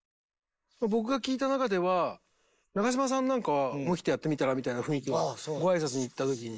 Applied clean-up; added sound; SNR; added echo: neural mask model Resemble Enhance denoiser.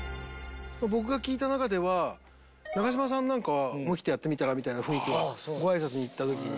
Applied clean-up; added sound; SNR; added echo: none; none; none; none.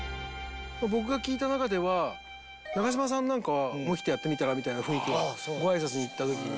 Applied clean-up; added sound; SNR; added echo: none; Bowed string instrument; 14 dB; none.